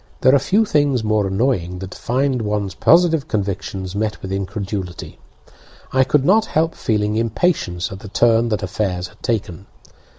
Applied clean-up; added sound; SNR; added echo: none; none; none; none.